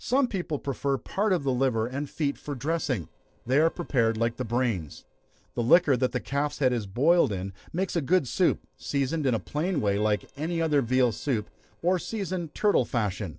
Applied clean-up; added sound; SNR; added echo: neural separator model SepFormer DNS4.